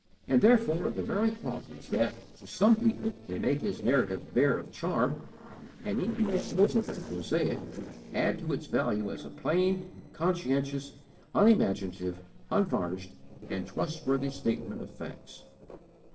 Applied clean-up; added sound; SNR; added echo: neural separator model SepFormer DNS4.